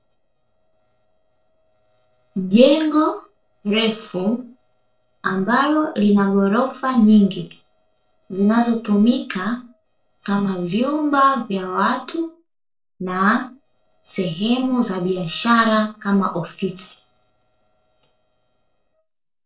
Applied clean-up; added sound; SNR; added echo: neural separator model SepFormer DNS4.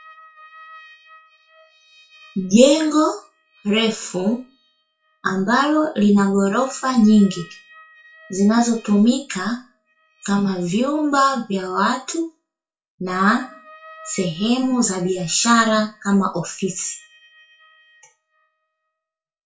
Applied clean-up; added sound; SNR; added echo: classical method WPE with log-MMSE.